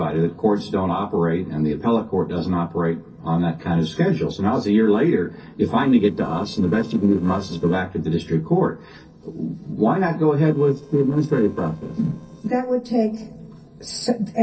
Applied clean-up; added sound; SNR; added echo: neural separator model SepFormer DNS4.